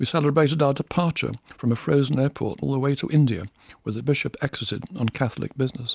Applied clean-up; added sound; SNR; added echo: none; none; none; none.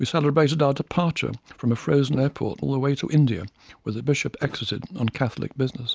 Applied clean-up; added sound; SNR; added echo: none; Walk, footsteps; 17 dB; none.